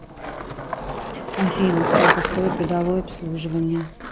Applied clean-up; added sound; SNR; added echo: none; Skateboard; 0 dB; none.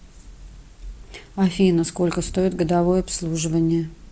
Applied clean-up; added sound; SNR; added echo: none; none; none; none.